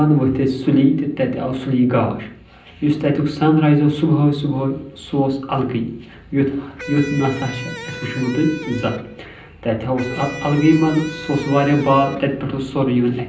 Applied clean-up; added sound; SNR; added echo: none; Electric guitar; 14 dB; reverberation time 0.6 s.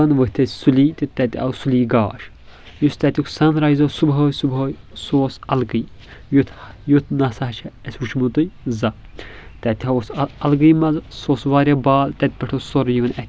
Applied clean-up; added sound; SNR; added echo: none; none; none; none.